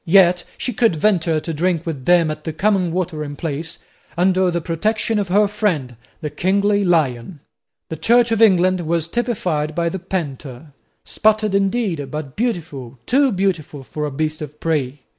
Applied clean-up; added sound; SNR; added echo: none; none; none; none.